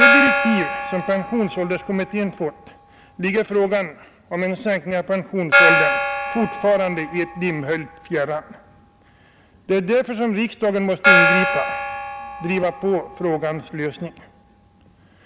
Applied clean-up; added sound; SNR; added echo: none; Gong; 0 dB; none.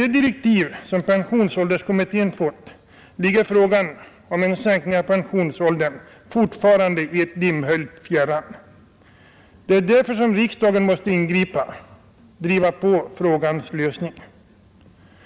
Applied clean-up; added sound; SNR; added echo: none; none; none; none.